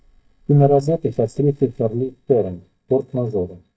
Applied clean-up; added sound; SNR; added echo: neural mask model DeepFilterNet 3.